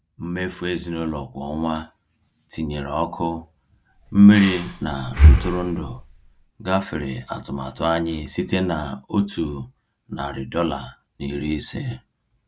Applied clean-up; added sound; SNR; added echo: none; Breathing; -4 dB; none.